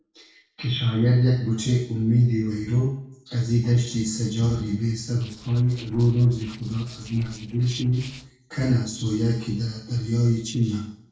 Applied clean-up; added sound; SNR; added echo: neural separator model SepFormer DNS4.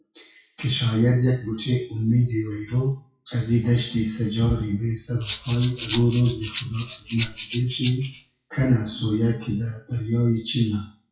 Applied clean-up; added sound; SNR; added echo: classical method WPE with log-MMSE.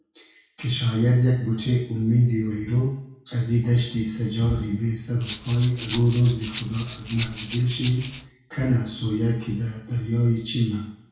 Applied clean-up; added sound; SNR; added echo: none; Rattle (instrument); 7 dB; reverberation time 0.6 s.